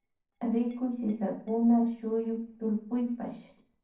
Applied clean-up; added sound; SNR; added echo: neural separator model SepFormer DNS4.